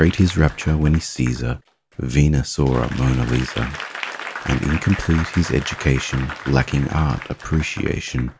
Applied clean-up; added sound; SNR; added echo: none; Applause / Crowd; 14 dB; none.